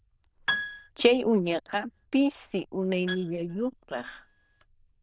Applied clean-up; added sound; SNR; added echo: neural diffusion model UNIVERSE++.